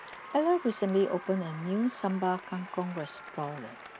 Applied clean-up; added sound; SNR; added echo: none; Applause; 15 dB; none.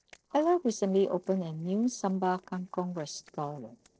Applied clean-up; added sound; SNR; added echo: neural separator model SepFormer DNS4.